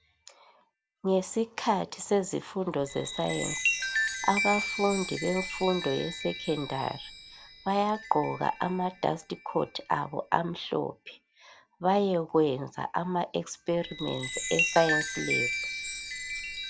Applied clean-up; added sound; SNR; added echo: none; Chime; 6 dB; none.